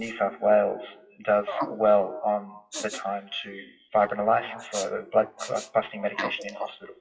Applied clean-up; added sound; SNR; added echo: classical method WPE with log-MMSE.